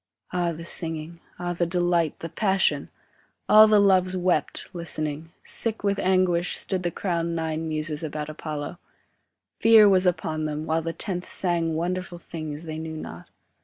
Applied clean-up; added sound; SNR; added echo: none; none; none; none.